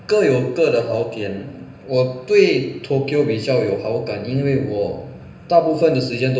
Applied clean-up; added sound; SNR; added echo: none; none; none; reverberation time 0.9 s.